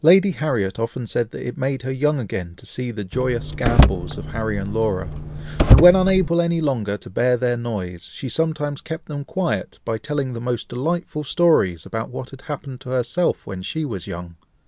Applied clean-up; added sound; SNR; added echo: none; Car; -2 dB; none.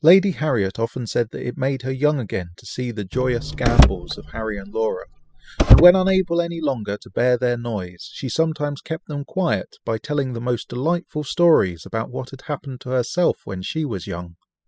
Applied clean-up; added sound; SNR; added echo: classical method spectral subtraction.